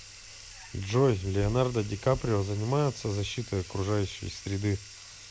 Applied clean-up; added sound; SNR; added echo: none; Bathtub (filling or washing); 18 dB; none.